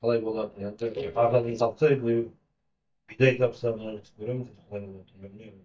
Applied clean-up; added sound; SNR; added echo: neural mask model DeepFilterNet 3.